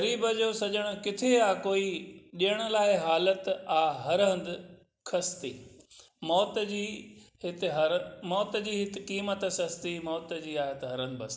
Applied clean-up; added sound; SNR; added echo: none; none; none; none.